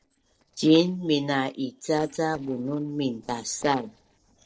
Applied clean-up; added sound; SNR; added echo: neural separator model SepFormer DNS4.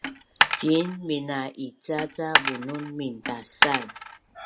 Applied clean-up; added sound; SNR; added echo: none; Coin (dropping); -3 dB; none.